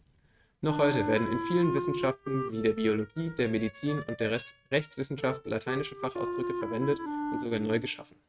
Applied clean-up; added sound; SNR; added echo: neural mask model RNNoise.